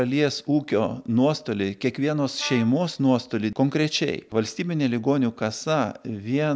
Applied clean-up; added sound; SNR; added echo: none; Brass instrument; 18 dB; none.